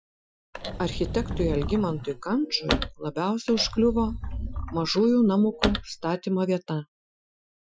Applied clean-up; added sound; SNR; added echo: classical method Wiener filter.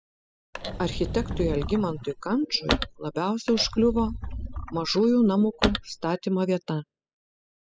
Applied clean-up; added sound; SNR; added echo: classical method spectral subtraction.